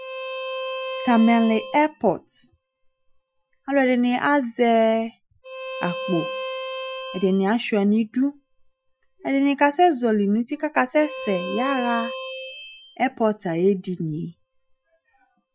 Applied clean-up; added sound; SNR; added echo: classical method Wiener filter.